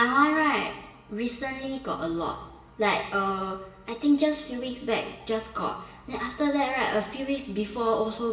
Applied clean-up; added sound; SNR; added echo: none; none; none; reverberation time 1.1 s.